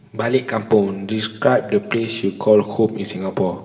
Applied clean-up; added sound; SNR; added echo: none; none; none; reverberation time 2.5 s.